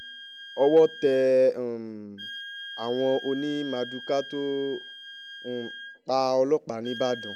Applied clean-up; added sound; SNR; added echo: none; Wind instrument, woodwind instrument; 15 dB; none.